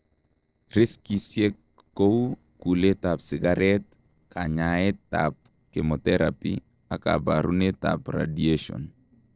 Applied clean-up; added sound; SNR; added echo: neural separator model SepFormer DNS4.